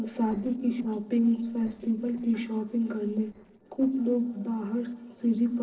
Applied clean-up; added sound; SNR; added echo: neural separator model SepFormer DNS4.